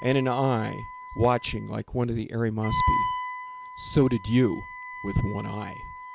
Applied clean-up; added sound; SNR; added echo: none; Wind instrument, woodwind instrument; 7 dB; none.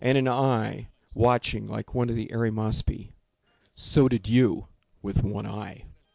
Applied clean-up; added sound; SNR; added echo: none; none; none; none.